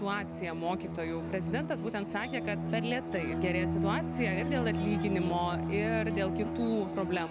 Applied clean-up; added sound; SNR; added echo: none; Bowed string instrument; 1 dB; none.